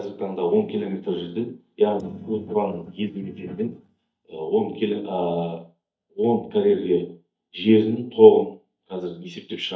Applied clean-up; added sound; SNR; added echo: neural mask model DeepFilterNet 3.